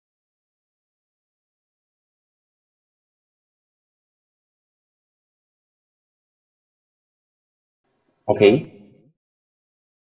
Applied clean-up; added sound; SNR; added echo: none; none; none; reverberation time 0.5 s.